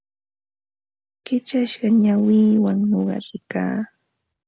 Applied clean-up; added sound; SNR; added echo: none; none; none; none.